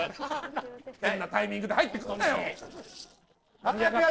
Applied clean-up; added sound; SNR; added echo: neural separator model SepFormer DNS4.